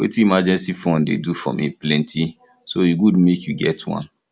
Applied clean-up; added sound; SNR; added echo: none; none; none; none.